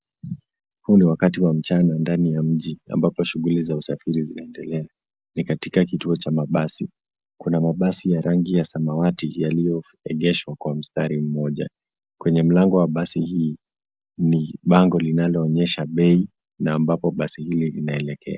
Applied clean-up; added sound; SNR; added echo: none; none; none; none.